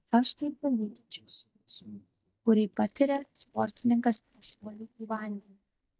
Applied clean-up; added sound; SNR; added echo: neural mask model DeepFilterNet 3.